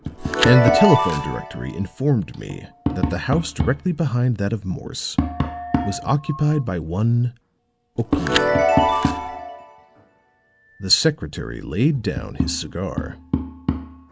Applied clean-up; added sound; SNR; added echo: none; Tap + Chime; 2 dB; none.